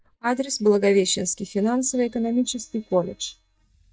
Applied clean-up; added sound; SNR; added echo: neural mask model DeepFilterNet 3.